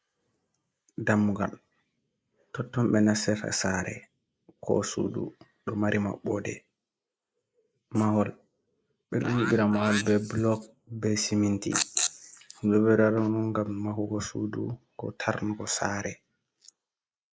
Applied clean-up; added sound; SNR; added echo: neural mask model Resemble Enhance denoiser.